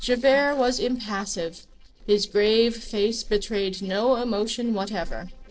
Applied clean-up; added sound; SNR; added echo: neural separator model SepFormer DNS4.